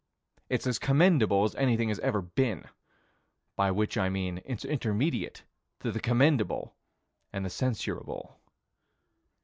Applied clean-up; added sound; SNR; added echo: none; none; none; none.